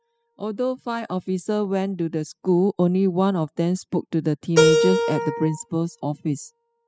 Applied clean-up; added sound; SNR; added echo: classical method spectral subtraction.